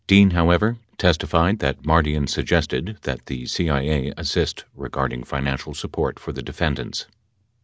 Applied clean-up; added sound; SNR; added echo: none; none; none; none.